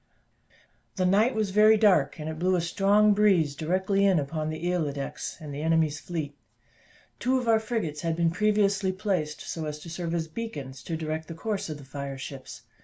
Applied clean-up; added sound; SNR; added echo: none; none; none; none.